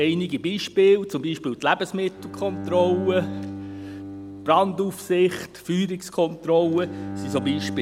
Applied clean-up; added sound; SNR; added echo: none; Bowed string instrument; 12 dB; none.